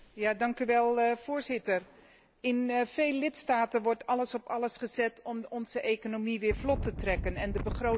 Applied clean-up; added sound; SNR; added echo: none; Wind; 4 dB; none.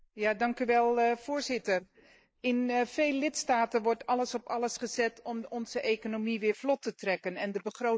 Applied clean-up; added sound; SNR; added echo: neural mask model Resemble Enhance denoiser.